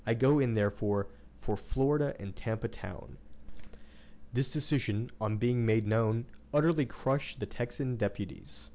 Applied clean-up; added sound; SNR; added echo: none; none; none; none.